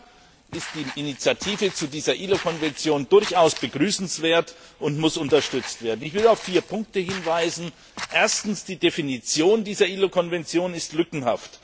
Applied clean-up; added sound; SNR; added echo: none; Walk, footsteps; 15 dB; none.